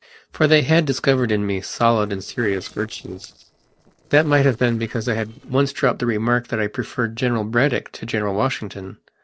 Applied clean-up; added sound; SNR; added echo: neural separator model SepFormer DNS4.